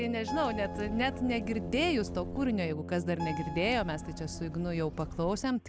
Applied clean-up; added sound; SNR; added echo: none; Brass instrument + Keyboard (musical); 7 dB; none.